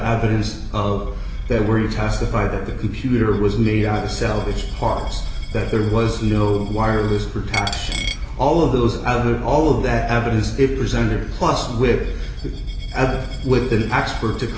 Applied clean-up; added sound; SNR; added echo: none; Coin (dropping); 19 dB; reverberation time 1.6 s.